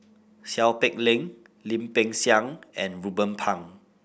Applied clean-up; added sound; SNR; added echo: none; none; none; none.